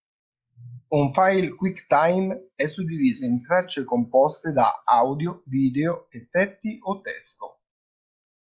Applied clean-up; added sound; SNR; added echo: neural mask model Resemble Enhance denoiser.